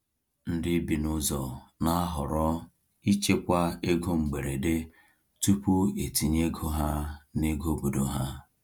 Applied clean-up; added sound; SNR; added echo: none; none; none; none.